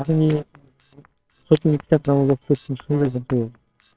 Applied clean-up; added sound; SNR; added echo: neural separator model SepFormer WHAMR!.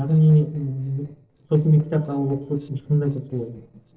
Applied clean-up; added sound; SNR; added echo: neural separator model SepFormer DNS4.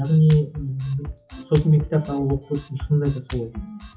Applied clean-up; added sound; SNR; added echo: classical method WPE with log-MMSE.